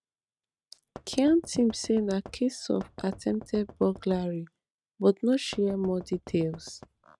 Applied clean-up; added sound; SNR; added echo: neural mask model RNNoise.